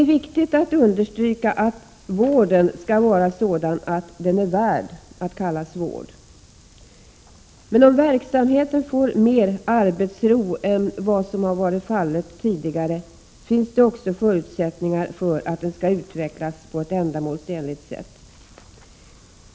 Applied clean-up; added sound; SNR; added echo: none; none; none; none.